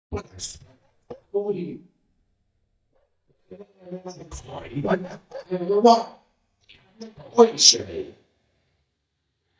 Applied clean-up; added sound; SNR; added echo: neural mask model DeepFilterNet 3.